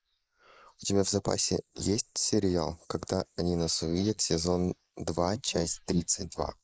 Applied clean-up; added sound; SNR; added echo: neural mask model Resemble Enhance denoiser.